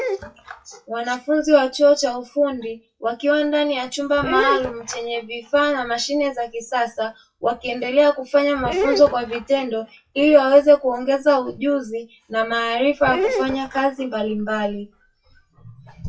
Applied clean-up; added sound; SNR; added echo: classical method WPE with log-MMSE.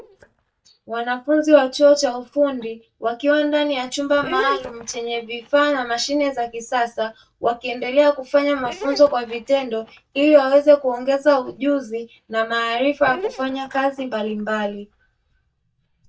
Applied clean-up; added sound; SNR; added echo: neural mask model DeepFilterNet 3.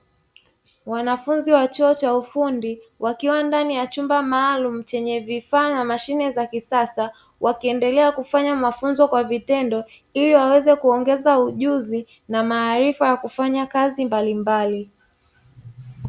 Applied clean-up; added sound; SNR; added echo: none; none; none; none.